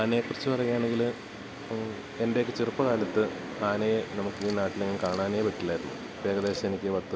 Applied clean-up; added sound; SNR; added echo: none; Mechanisms; 20 dB; none.